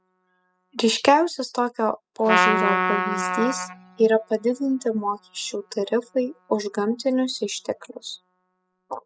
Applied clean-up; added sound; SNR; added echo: classical method spectral subtraction.